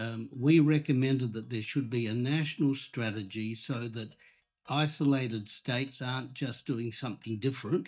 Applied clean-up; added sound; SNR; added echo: neural mask model DeepFilterNet 3.